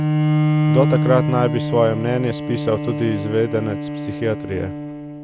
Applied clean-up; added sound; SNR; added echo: none; Bowed string instrument; 0 dB; none.